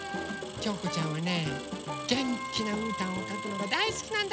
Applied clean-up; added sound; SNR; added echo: none; Engine; 13 dB; none.